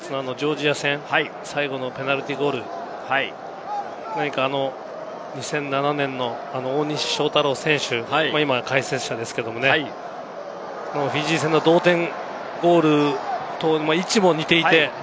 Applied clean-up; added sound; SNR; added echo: none; none; none; none.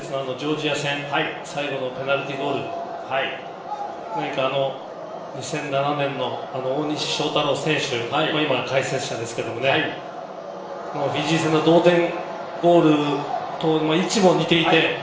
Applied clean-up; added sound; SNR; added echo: none; none; none; reverberation time 0.7 s.